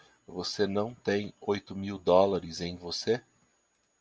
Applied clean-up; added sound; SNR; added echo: none; none; none; none.